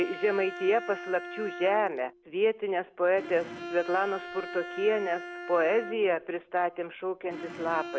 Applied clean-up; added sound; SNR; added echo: none; Bowed string instrument; 12 dB; none.